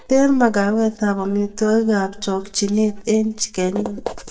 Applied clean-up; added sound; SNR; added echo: neural mask model DeepFilterNet 3.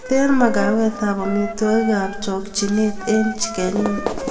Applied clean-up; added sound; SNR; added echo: none; Wind instrument, woodwind instrument; 12 dB; reverberation time 1.8 s.